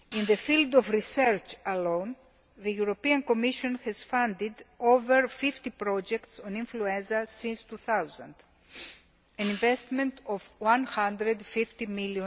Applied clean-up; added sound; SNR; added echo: none; Hi-hat; 14 dB; none.